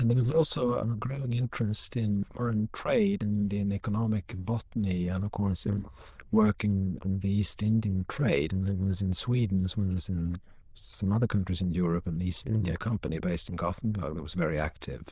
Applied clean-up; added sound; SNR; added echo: neural diffusion model UNIVERSE++.